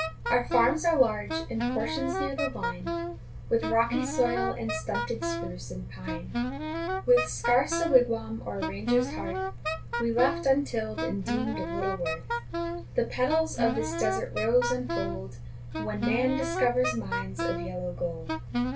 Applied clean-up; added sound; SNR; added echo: none; Wind instrument, woodwind instrument; 4 dB; reverberation time 0.2 s.